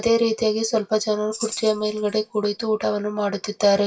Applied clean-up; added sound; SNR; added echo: classical method WPE with log-MMSE.